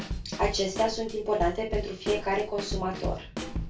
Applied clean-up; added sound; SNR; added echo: none; Snare drum / Drum kit; 5 dB; reverberation time 0.2 s.